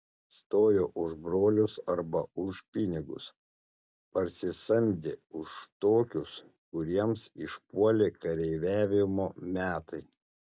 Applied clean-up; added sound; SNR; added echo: none; none; none; none.